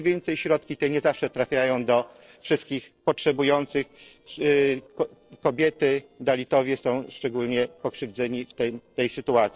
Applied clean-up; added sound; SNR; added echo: neural separator model SepFormer DNS4.